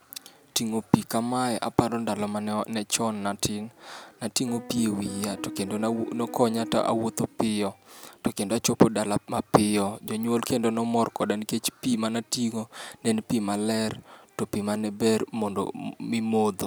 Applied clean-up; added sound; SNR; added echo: none; Piano; 12 dB; none.